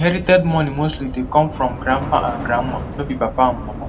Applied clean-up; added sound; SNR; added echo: none; Subway, metro, underground / Train; 10 dB; reverberation time 1.9 s.